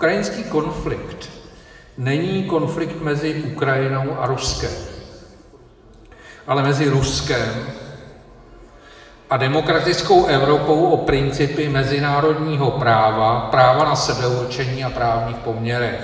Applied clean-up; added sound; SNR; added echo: none; none; none; reverberation time 1.7 s.